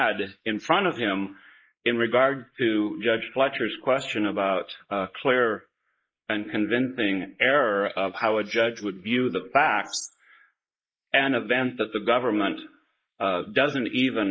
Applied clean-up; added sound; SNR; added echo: neural mask model Resemble Enhance denoiser.